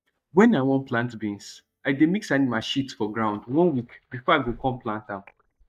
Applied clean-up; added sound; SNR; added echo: neural mask model DeepFilterNet 3.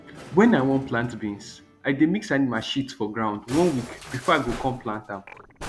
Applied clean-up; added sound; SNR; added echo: none; Musical instrument; 17 dB; none.